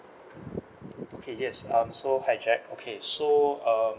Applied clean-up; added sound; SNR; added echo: none; none; none; none.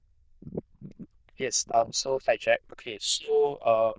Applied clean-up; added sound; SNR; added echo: neural diffusion model UNIVERSE++.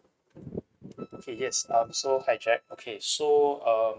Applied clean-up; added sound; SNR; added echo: neural mask model RNNoise.